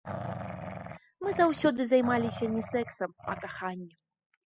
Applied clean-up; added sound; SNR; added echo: classical method spectral subtraction.